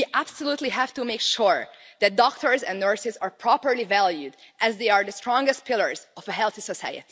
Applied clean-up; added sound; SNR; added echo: none; none; none; none.